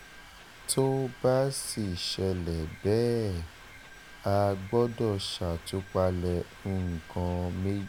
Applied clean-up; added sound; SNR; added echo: none; Mechanisms; 19 dB; none.